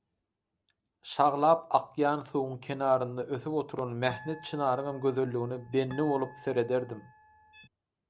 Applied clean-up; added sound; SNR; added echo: none; Harp; 20 dB; none.